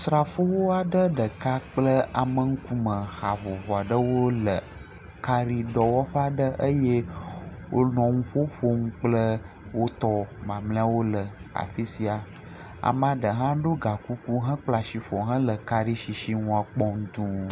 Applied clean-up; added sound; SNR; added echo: none; none; none; none.